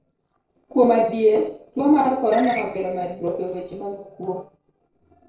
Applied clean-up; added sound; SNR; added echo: neural separator model SepFormer DNS4.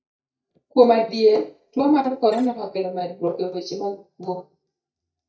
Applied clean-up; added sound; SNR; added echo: neural mask model DeepFilterNet 3.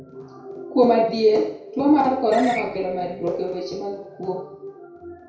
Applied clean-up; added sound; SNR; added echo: none; Screech; 16 dB; reverberation time 0.6 s.